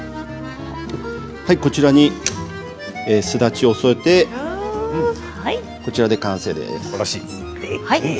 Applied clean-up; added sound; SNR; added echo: none; none; none; none.